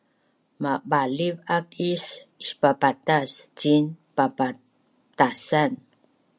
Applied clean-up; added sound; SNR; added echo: none; none; none; none.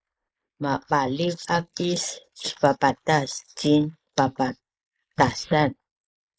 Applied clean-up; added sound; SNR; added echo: neural mask model Resemble Enhance denoiser.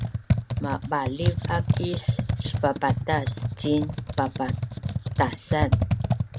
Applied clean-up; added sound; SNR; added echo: none; Computer keyboard; -3 dB; none.